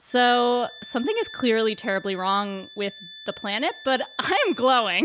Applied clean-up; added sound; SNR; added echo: none; Wind instrument, woodwind instrument; 18 dB; none.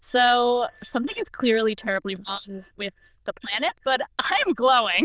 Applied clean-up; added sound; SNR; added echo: neural diffusion model UNIVERSE++.